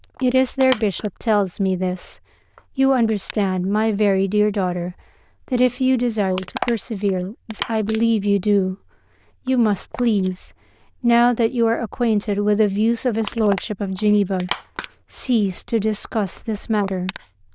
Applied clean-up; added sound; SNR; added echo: neural diffusion model UNIVERSE++.